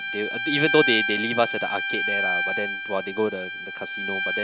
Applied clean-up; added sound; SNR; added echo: none; Bowed string instrument; 0 dB; none.